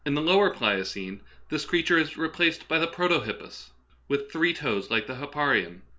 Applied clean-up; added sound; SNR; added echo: none; none; none; none.